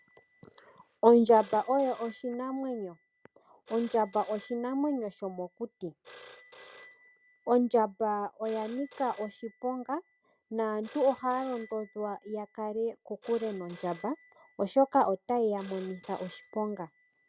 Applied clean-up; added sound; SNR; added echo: none; Telephone; 19 dB; none.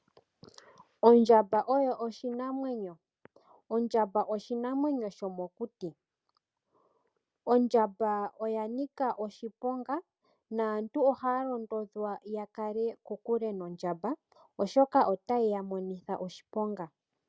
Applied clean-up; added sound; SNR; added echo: none; none; none; none.